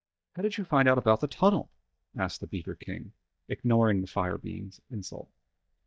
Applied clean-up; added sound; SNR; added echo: neural mask model DeepFilterNet 3.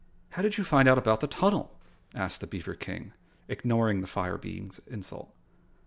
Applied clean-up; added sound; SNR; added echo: none; none; none; none.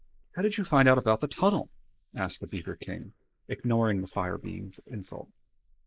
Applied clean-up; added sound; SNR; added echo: neural mask model Resemble Enhance denoiser.